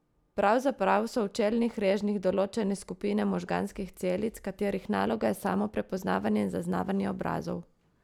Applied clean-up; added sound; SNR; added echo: none; none; none; none.